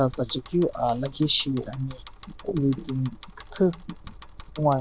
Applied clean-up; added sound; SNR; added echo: none; Bicycle; 17 dB; none.